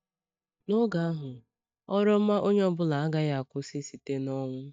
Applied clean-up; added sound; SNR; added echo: neural mask model DeepFilterNet 3.